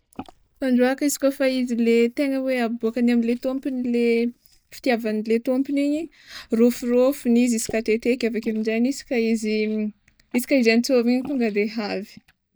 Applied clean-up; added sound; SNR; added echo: neural mask model DeepFilterNet 3.